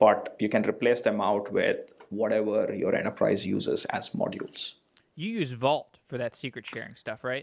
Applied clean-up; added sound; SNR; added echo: none; none; none; none.